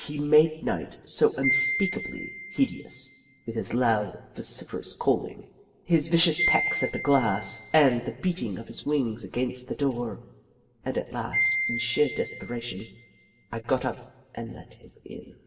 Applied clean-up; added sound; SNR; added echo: none; Wind chime; 8 dB; reverberation time 1.6 s.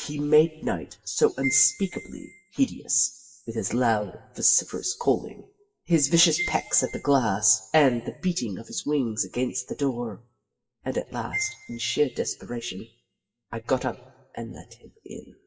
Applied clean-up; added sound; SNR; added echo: classical method WPE with log-MMSE.